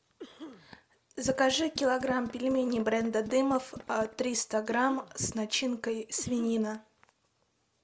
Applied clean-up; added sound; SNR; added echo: none; Cough + Tools; 18 dB; none.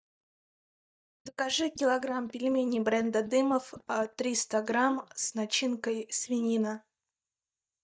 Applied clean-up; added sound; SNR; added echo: neural mask model DeepFilterNet 3.